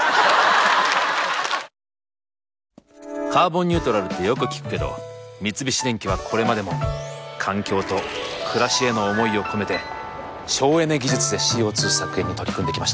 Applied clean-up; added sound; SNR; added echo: none; none; none; none.